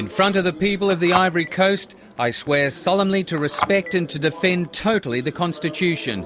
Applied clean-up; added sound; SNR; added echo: none; Telephone; 12 dB; none.